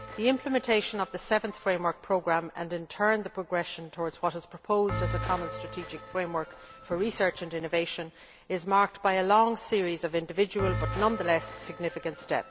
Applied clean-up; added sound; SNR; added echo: none; Bell; 11 dB; none.